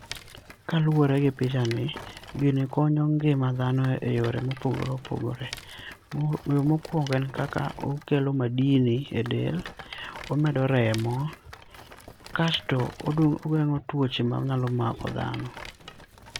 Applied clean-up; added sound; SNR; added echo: none; Rattle; 18 dB; none.